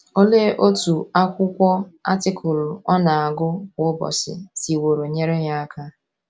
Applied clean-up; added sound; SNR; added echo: none; none; none; none.